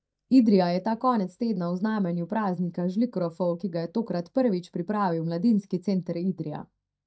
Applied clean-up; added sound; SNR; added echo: neural mask model DeepFilterNet 3.